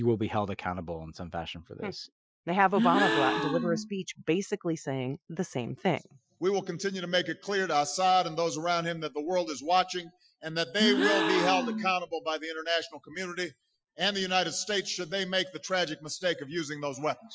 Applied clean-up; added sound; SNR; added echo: classical method Wiener filter.